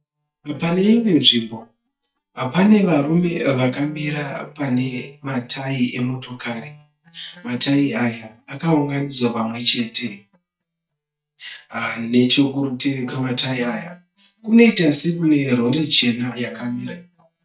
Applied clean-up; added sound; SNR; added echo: neural mask model DeepFilterNet 3.